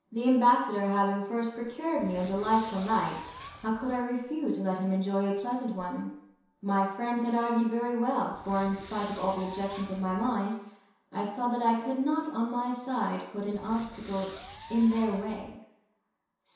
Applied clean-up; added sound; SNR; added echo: none; Fireworks; 12 dB; reverberation time 0.7 s.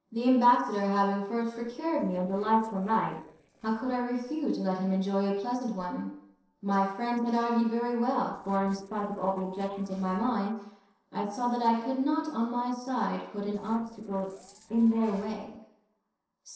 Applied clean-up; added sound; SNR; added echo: neural separator model SepFormer DNS4.